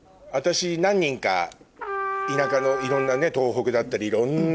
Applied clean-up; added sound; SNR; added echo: none; Trumpet; 7 dB; none.